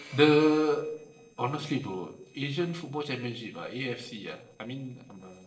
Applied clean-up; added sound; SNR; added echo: neural separator model SepFormer DNS4.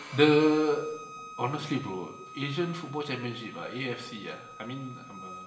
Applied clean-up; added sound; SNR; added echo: none; Bowed string instrument; 15 dB; reverberation time 0.8 s.